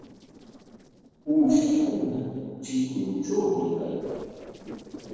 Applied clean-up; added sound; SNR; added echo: neural separator model SepFormer DNS4.